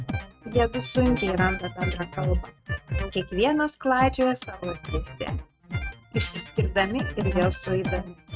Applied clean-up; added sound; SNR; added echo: neural mask model RNNoise.